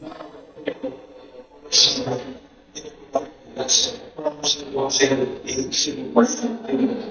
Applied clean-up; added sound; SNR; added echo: neural mask model DeepFilterNet 3.